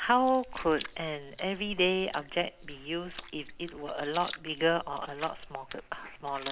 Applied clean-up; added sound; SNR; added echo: none; Chewing, mastication; 14 dB; none.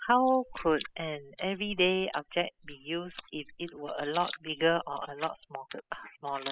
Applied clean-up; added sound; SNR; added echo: classical method spectral subtraction.